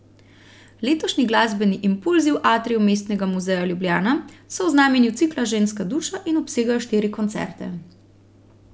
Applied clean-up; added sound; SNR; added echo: none; none; none; none.